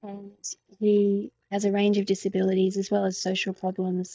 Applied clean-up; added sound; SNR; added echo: neural mask model DeepFilterNet 3.